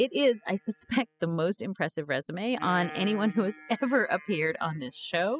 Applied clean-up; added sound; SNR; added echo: classical method spectral subtraction.